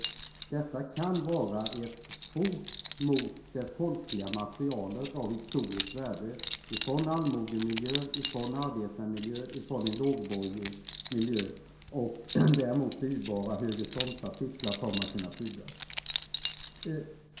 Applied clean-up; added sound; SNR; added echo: none; Keys jangling; 2 dB; reverberation time 0.7 s.